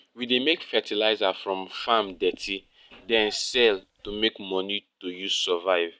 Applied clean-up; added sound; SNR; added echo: neural mask model RNNoise.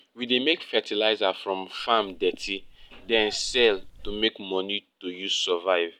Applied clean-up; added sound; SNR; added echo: none; Wind; 15 dB; none.